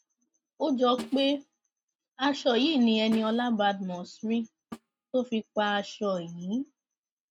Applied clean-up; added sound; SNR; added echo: neural mask model RNNoise.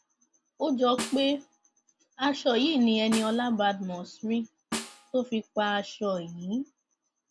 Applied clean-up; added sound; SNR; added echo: none; Snare drum; 12 dB; none.